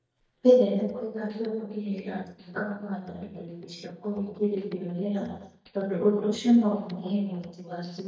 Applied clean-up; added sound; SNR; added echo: neural mask model DeepFilterNet 3.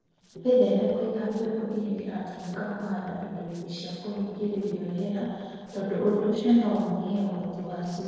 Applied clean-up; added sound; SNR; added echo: neural separator model SepFormer DNS4.